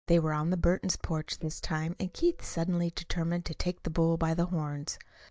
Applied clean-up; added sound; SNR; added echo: neural mask model DeepFilterNet 3.